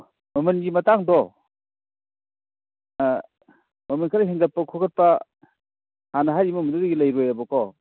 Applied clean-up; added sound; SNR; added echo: none; none; none; none.